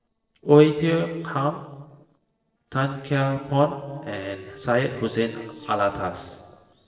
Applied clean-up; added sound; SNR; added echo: neural separator model SepFormer DNS4.